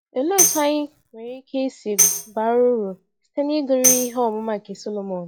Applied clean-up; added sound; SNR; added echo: classical method log-MMSE.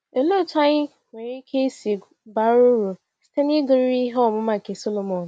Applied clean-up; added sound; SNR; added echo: none; none; none; none.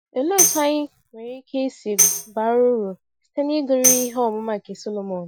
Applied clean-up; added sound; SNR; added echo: classical method Wiener filter.